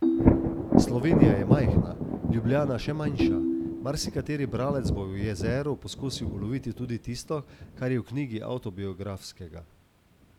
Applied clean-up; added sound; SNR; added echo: none; Ringtone + Thunder; -3 dB; none.